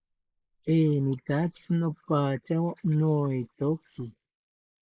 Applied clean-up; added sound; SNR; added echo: neural mask model Resemble Enhance denoiser.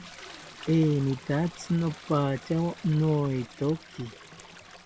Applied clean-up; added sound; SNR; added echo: none; Toilet flush; 18 dB; none.